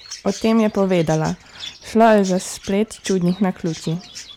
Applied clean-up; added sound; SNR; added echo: none; Chirp, tweet; 19 dB; none.